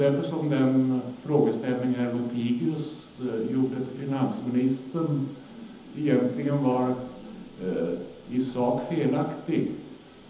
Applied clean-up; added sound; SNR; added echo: none; none; none; reverberation time 0.9 s.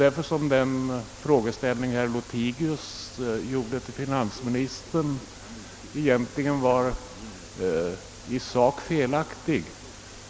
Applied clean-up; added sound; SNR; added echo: none; none; none; none.